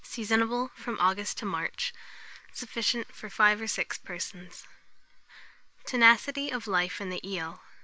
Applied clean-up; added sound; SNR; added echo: none; none; none; none.